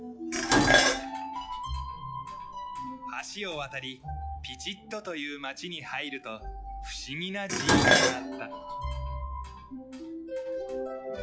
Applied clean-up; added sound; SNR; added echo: classical method log-MMSE.